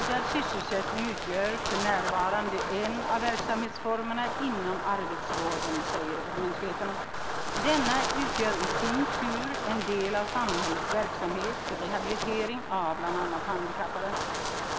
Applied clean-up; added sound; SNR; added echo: none; Wind; 0 dB; none.